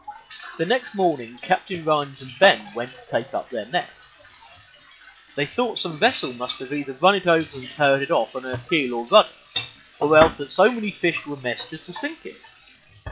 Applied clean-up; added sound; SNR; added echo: classical method log-MMSE.